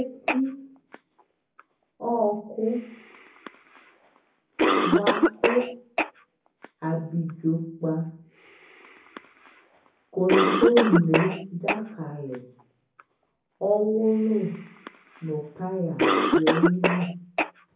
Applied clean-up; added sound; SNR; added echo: none; Cough; 0 dB; reverberation time 0.6 s.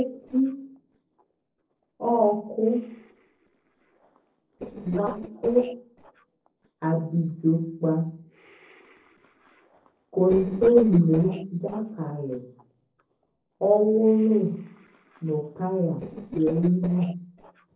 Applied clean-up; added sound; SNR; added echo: neural separator model SepFormer DNS4.